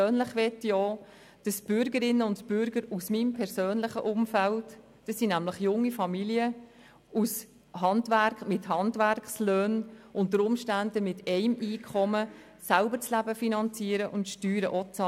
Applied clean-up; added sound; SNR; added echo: none; none; none; none.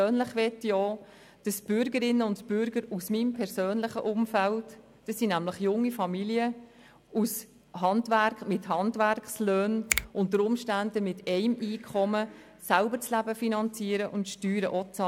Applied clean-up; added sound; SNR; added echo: none; Finger snapping; 8 dB; none.